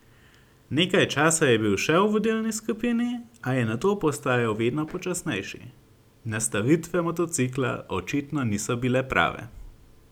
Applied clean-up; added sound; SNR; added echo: none; none; none; none.